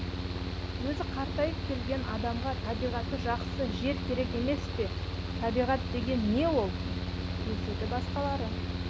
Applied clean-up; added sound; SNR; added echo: none; Mechanical fan; 0 dB; none.